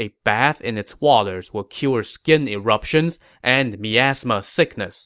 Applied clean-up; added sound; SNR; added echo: none; none; none; none.